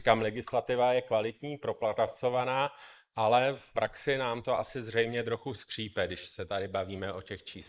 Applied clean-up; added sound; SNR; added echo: neural mask model Resemble Enhance denoiser.